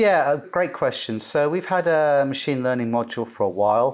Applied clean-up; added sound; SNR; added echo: none; none; none; none.